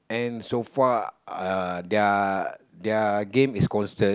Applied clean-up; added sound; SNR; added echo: none; none; none; none.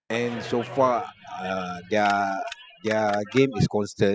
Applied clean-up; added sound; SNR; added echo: classical method spectral subtraction.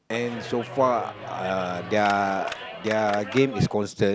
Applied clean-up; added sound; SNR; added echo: none; Clapping; 11 dB; none.